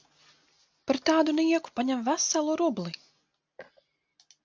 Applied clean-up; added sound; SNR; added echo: none; none; none; none.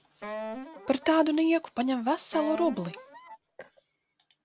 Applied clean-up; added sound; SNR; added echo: none; Wind instrument, woodwind instrument; 12 dB; none.